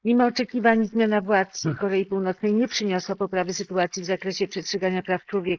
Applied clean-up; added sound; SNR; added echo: neural mask model Resemble Enhance denoiser.